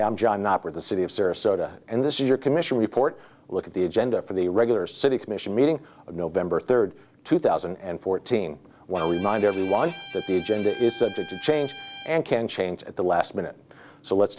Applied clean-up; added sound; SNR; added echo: none; Bowed string instrument; 16 dB; none.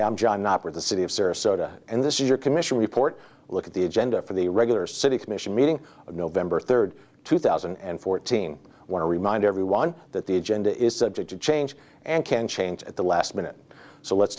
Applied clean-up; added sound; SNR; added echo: none; none; none; none.